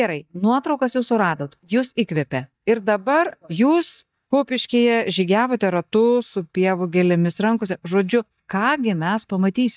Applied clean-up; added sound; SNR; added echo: neural mask model DeepFilterNet 3.